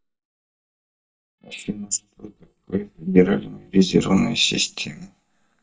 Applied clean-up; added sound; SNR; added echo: neural mask model DeepFilterNet 3.